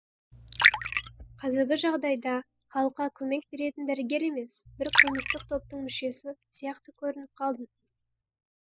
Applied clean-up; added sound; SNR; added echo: classical method spectral subtraction.